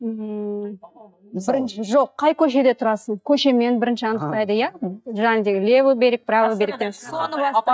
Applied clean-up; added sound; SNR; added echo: neural mask model DeepFilterNet 3.